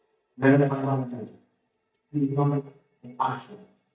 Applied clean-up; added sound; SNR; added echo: neural mask model DeepFilterNet 3.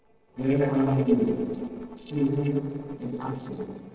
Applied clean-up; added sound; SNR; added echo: neural separator model SepFormer DNS4.